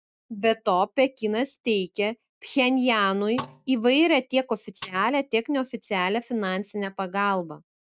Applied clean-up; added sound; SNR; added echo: neural mask model RNNoise.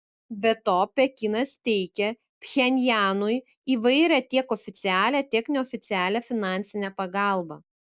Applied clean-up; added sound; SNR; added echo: none; none; none; none.